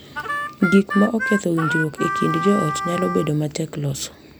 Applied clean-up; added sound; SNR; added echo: none; Harmonica; 5 dB; none.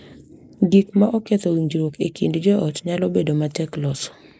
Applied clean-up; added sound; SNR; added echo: neural mask model Resemble Enhance denoiser.